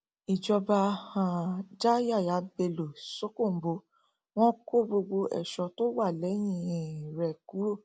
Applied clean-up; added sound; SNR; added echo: none; none; none; none.